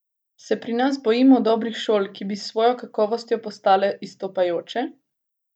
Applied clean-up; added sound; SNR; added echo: none; none; none; none.